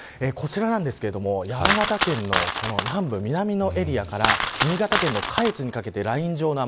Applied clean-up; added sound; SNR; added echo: none; Coin (dropping); 2 dB; none.